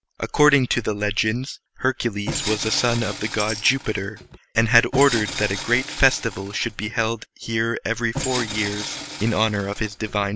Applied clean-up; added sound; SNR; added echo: none; Tambourine + Tools; 9 dB; none.